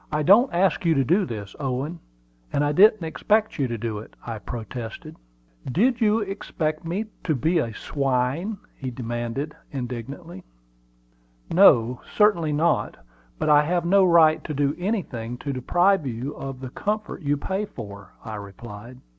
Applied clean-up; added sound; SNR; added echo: none; none; none; none.